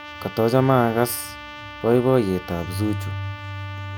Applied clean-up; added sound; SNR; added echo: none; Trumpet; 15 dB; none.